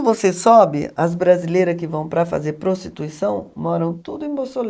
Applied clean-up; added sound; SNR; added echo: neural mask model Resemble Enhance denoiser.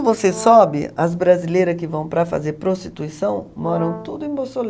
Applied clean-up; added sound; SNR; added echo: none; Brass instrument; 14 dB; none.